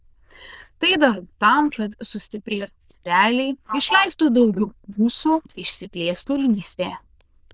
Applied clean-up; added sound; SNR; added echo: neural diffusion model UNIVERSE++.